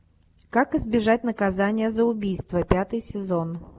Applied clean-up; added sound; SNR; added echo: none; none; none; none.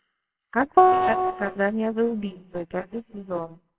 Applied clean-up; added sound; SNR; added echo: neural separator model SepFormer WHAMR!.